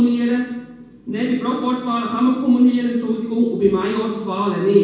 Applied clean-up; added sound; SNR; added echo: none; none; none; reverberation time 1.1 s.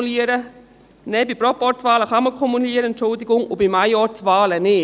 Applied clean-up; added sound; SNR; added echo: none; none; none; none.